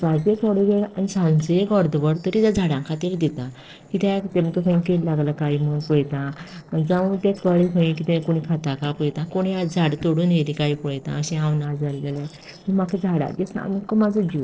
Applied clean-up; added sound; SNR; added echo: neural separator model SepFormer DNS4.